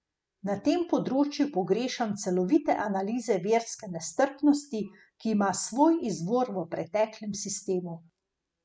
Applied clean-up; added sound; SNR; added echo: none; none; none; none.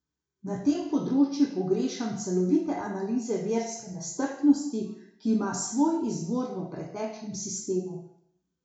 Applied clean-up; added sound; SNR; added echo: none; none; none; reverberation time 0.6 s.